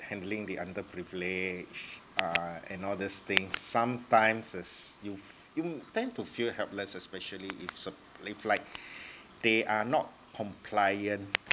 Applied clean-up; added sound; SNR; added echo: none; Tick; 9 dB; none.